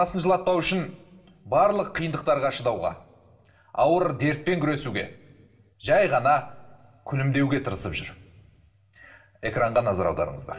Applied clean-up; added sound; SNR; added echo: none; none; none; reverberation time 1.3 s.